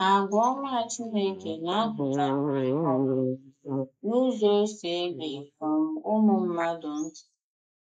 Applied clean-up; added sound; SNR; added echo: neural mask model Resemble Enhance denoiser.